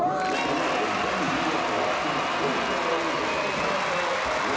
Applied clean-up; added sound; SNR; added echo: none; Applause / Crowd / Cheering; -4 dB; reverberation time 1.2 s.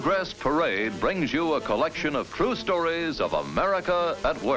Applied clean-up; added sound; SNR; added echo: none; none; none; none.